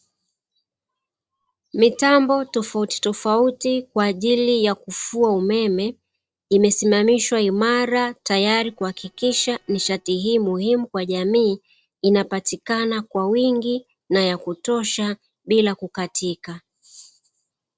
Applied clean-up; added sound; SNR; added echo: neural separator model SepFormer DNS4.